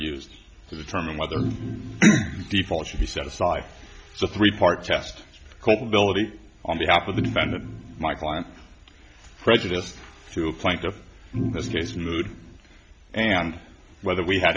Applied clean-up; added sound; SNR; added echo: none; Organ; 6 dB; none.